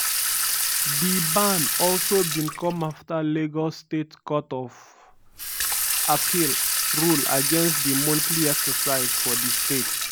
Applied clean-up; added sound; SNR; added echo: none; Sink (filling or washing) / Water tap, faucet; -2 dB; none.